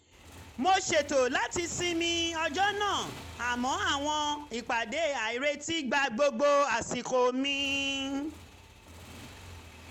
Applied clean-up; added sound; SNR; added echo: none; Motorcycle / Engine; 19 dB; none.